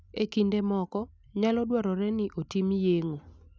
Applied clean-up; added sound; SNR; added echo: none; none; none; none.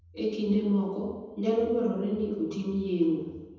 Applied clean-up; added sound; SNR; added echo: none; none; none; reverberation time 1.1 s.